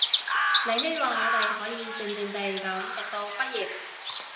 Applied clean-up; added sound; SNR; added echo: none; Chirp, tweet; -3 dB; reverberation time 0.8 s.